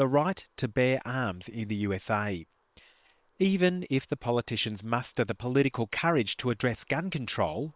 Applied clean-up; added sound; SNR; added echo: neural separator model SepFormer WHAM!.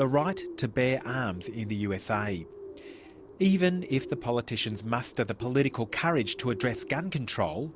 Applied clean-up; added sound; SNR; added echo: none; Bird; 15 dB; none.